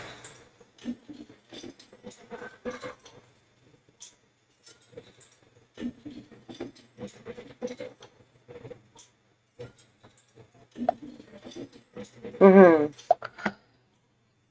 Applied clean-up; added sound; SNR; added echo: neural mask model RNNoise.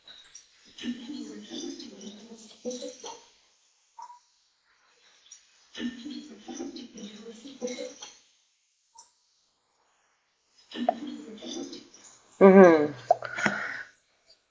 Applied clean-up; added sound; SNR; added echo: neural mask model Resemble Enhance denoiser.